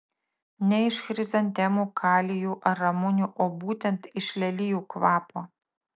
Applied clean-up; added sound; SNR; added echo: none; none; none; none.